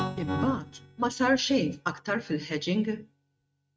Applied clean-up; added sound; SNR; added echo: neural mask model RNNoise.